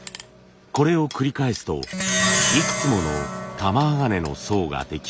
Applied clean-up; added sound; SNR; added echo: none; Plucked string instrument; 4 dB; none.